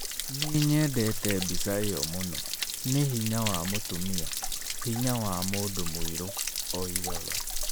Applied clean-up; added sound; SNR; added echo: none; Stream / Trickle, dribble / Splash, splatter; 1 dB; none.